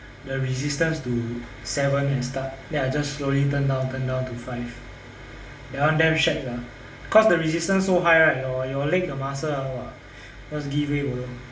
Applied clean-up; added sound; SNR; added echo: none; none; none; reverberation time 0.5 s.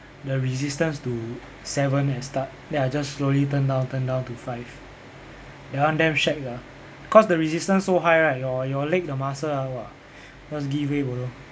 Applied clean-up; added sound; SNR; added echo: none; none; none; none.